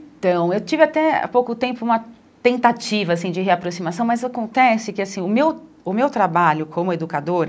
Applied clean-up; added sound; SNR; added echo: none; none; none; none.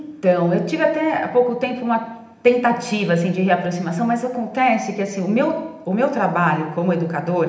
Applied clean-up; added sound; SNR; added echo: none; none; none; reverberation time 0.8 s.